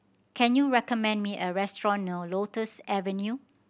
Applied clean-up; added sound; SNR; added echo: none; none; none; none.